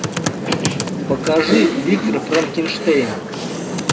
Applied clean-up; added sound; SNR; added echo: none; Computer keyboard; 1 dB; reverberation time 0.2 s.